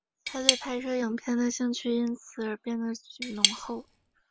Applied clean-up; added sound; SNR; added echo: none; Cutlery, silverware / Tap; -1 dB; none.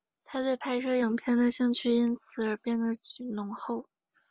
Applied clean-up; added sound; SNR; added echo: none; none; none; none.